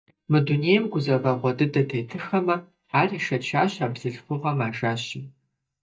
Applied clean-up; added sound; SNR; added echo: neural mask model DeepFilterNet 3.